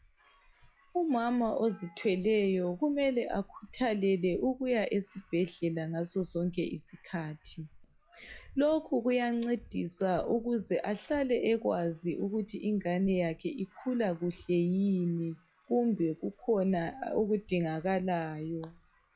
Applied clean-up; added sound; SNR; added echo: classical method log-MMSE.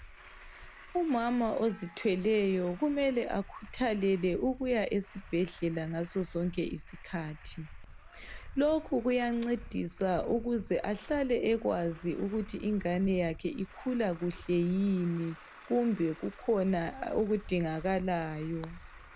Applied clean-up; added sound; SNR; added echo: none; Truck; 17 dB; none.